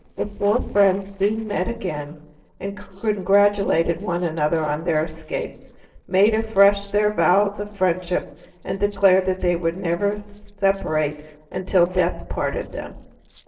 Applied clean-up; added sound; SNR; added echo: neural separator model SepFormer DNS4.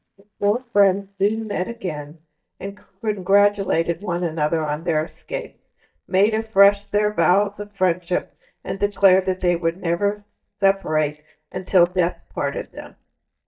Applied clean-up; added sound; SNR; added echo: neural mask model DeepFilterNet 3.